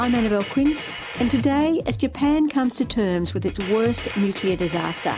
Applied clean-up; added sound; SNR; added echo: none; Drum kit; 12 dB; none.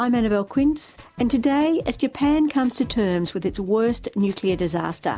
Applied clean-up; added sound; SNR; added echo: none; none; none; none.